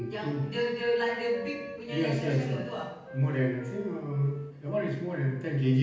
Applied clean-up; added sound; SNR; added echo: none; Wind instrument, woodwind instrument; 16 dB; reverberation time 0.9 s.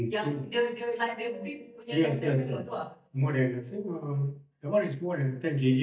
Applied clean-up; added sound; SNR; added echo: neural mask model DeepFilterNet 3.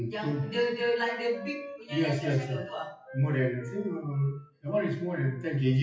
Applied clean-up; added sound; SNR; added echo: classical method WPE with log-MMSE.